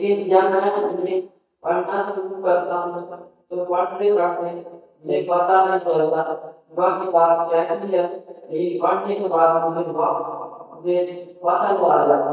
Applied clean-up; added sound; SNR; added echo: neural mask model DeepFilterNet 3.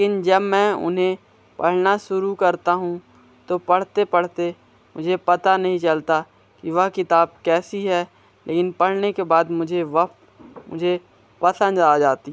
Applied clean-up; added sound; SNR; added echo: none; none; none; none.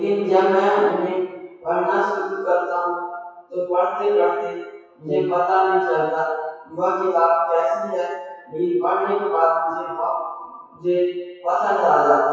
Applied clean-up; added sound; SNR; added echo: classical method WPE with log-MMSE.